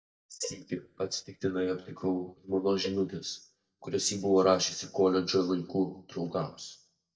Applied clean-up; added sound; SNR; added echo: neural mask model DeepFilterNet 3.